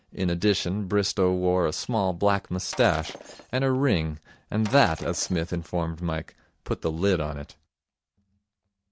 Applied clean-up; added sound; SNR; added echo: none; Shatter; 18 dB; none.